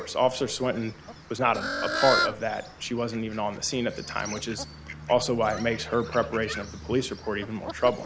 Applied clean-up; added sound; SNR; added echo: none; Fowl; 8 dB; none.